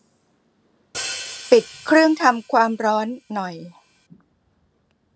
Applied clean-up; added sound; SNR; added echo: none; Hi-hat; 15 dB; none.